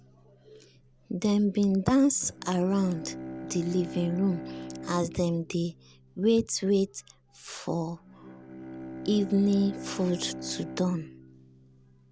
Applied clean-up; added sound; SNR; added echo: none; Bowed string instrument; 14 dB; none.